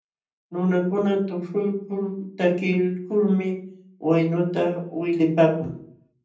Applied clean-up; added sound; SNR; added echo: none; none; none; reverberation time 0.6 s.